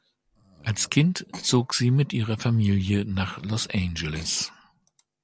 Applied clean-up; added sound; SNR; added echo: neural separator model SepFormer DNS4.